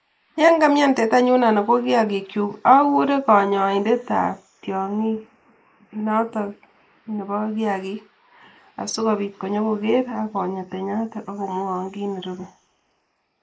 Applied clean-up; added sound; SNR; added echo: neural mask model Resemble Enhance denoiser.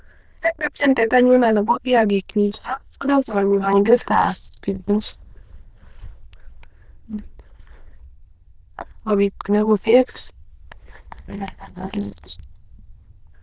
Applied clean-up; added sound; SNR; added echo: neural diffusion model UNIVERSE++.